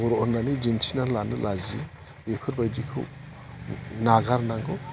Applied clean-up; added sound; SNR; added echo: none; none; none; none.